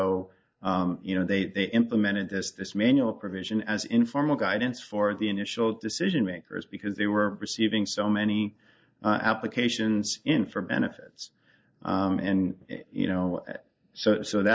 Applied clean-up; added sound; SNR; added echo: neural mask model Resemble Enhance denoiser.